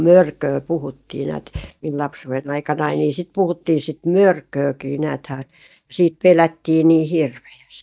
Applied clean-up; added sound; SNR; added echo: neural mask model DeepFilterNet 3.